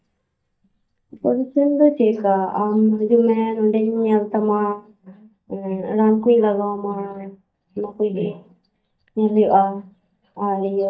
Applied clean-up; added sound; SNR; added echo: neural mask model DeepFilterNet 3.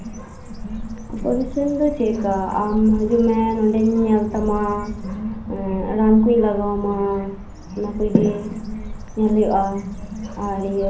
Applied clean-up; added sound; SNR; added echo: none; Bird; 12 dB; reverberation time 0.6 s.